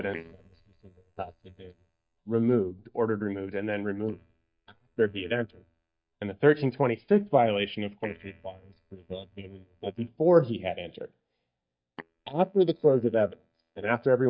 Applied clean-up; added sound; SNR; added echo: neural mask model DeepFilterNet 3.